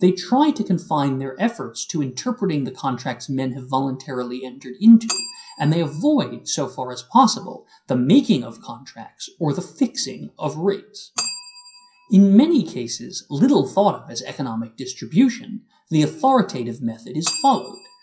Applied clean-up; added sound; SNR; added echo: classical method WPE with log-MMSE.